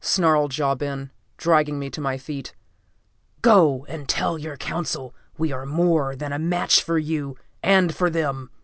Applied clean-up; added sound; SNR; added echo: none; none; none; none.